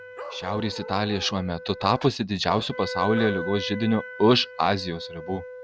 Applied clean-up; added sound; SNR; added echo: none; Wind instrument, woodwind instrument + Bark; 11 dB; none.